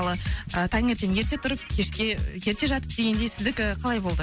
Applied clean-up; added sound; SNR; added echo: none; none; none; none.